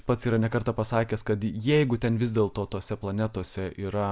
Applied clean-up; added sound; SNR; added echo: none; none; none; none.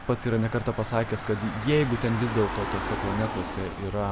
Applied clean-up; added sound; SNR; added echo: none; Chime + Engine / Car; 7 dB; none.